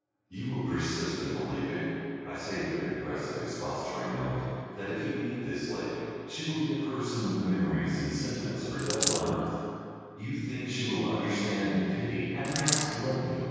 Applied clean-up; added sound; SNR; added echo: none; Coin (dropping); 0 dB; reverberation time 2.2 s.